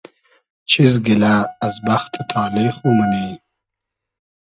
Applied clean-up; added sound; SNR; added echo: neural mask model RNNoise.